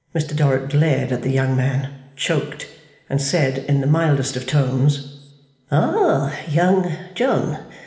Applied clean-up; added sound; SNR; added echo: none; none; none; reverberation time 1.0 s.